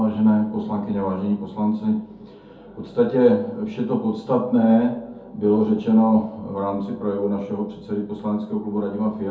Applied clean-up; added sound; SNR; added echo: none; none; none; reverberation time 0.5 s.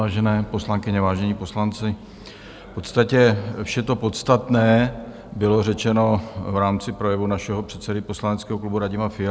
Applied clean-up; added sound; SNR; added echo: none; none; none; none.